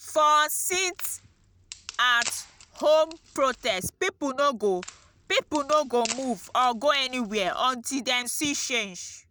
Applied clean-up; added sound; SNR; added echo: none; Wood; 16 dB; none.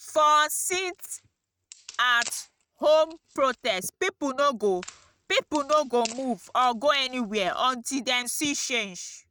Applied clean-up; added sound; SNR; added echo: neural mask model RNNoise.